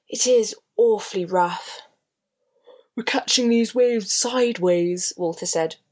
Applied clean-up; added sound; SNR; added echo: none; none; none; none.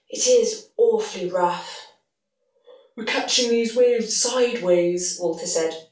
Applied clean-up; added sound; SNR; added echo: none; none; none; reverberation time 0.3 s.